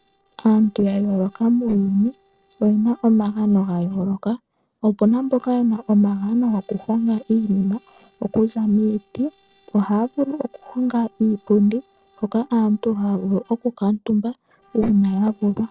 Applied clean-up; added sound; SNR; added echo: neural separator model SepFormer DNS4.